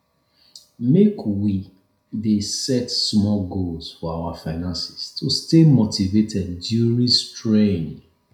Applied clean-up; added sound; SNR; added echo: none; none; none; reverberation time 0.5 s.